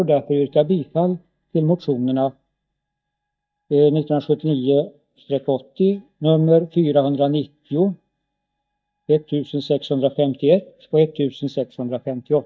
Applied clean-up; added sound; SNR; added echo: neural mask model DeepFilterNet 3.